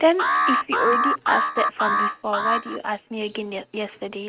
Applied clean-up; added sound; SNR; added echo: neural mask model RNNoise.